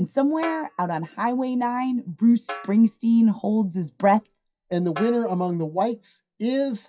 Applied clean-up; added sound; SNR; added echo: classical method WPE with log-MMSE.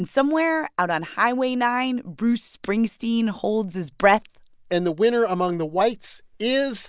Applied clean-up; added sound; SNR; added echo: none; none; none; none.